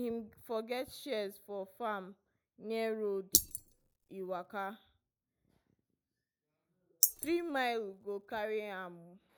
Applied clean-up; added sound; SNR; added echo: neural mask model Resemble Enhance denoiser.